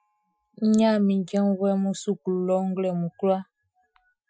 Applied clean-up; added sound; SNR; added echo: classical method Wiener filter.